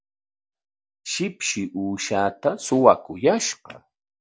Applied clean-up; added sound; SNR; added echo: none; none; none; none.